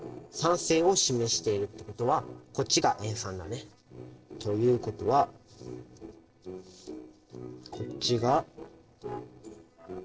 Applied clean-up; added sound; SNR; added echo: neural separator model SepFormer DNS4.